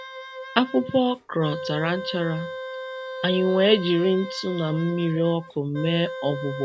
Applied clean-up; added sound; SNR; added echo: none; Wind instrument, woodwind instrument; 11 dB; none.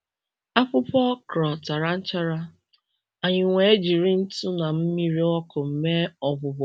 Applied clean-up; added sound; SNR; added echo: none; none; none; none.